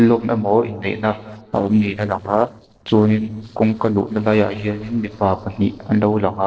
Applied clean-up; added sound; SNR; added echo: neural separator model SepFormer DNS4.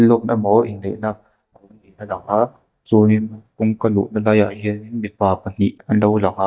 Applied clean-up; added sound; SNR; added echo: neural mask model DeepFilterNet 3.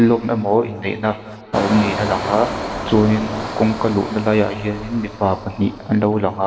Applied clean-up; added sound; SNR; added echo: none; Engine; 9 dB; reverberation time 2.5 s.